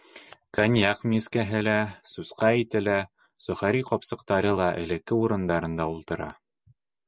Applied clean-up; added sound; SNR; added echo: none; none; none; none.